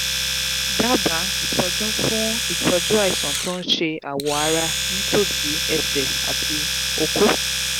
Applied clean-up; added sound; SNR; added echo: none; Domestic sounds, home sounds; -1 dB; none.